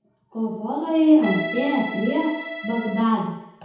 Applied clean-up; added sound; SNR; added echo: none; Accordion; 7 dB; reverberation time 1.0 s.